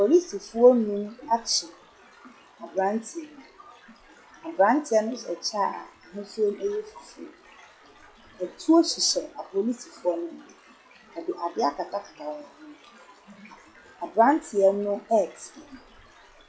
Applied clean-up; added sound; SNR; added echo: classical method log-MMSE.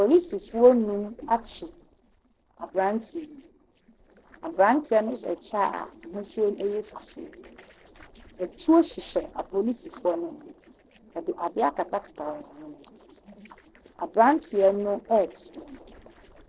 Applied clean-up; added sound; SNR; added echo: neural separator model SepFormer DNS4.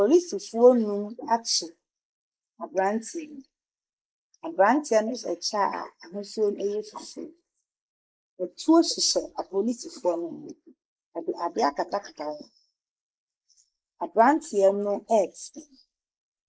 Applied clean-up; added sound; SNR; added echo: neural mask model Resemble Enhance denoiser.